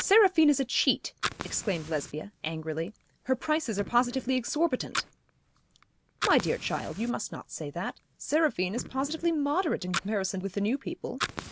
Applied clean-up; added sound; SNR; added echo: none; Fire; 12 dB; none.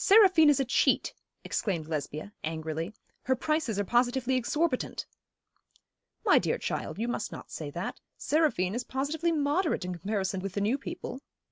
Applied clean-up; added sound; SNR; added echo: none; none; none; none.